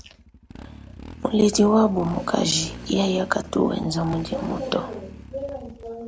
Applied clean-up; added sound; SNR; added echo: none; Motorcycle; 16 dB; none.